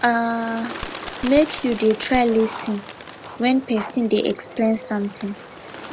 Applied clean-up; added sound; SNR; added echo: none; Writing + Bird; 12 dB; none.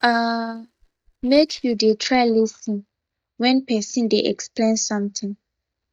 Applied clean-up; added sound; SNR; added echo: neural mask model DeepFilterNet 3.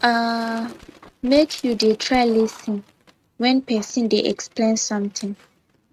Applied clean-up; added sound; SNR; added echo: neural mask model RNNoise.